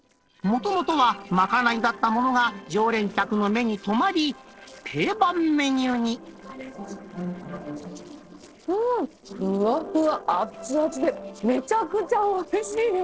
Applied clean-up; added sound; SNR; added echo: neural separator model SepFormer DNS4.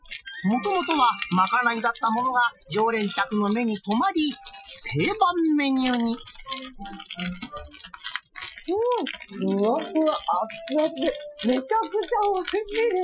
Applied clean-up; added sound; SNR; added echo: classical method Wiener filter.